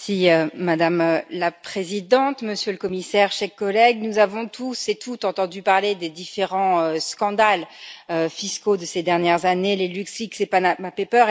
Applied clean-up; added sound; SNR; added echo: none; none; none; none.